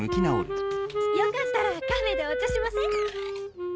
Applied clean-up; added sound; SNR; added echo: none; Wind instrument, woodwind instrument; -3 dB; none.